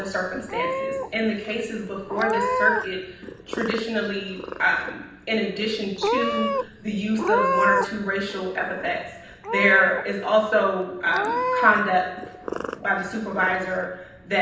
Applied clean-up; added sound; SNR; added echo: none; Meow / Purr; 4 dB; reverberation time 0.9 s.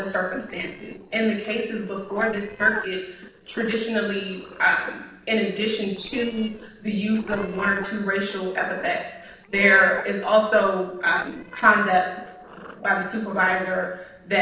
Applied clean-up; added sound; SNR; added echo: neural separator model SepFormer DNS4.